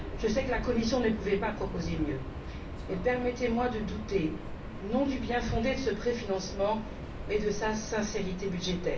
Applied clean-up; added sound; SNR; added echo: none; Subway, metro, underground; 7 dB; reverberation time 0.3 s.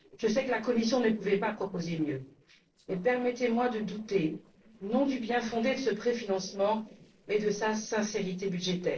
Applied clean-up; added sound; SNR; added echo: neural separator model SepFormer DNS4.